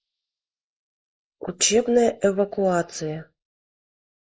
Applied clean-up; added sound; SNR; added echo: neural mask model Resemble Enhance denoiser.